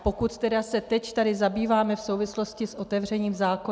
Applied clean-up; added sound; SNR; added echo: none; none; none; none.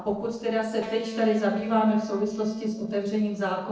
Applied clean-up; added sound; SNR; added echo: neural separator model SepFormer DNS4.